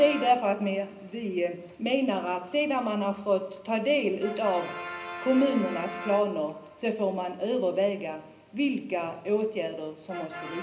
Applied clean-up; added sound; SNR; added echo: none; Brass instrument; 15 dB; reverberation time 0.5 s.